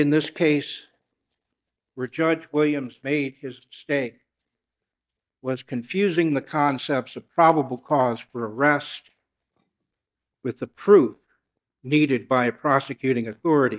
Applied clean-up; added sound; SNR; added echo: neural mask model DeepFilterNet 3.